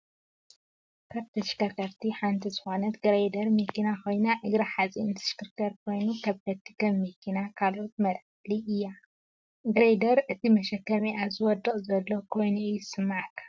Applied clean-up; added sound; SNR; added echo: none; none; none; none.